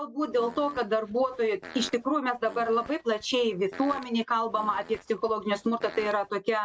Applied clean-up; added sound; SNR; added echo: none; Fart; 19 dB; none.